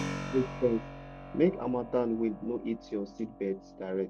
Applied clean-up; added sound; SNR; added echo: none; Keyboard (musical); 11 dB; none.